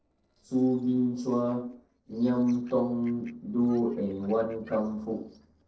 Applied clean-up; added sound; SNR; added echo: neural separator model SepFormer DNS4.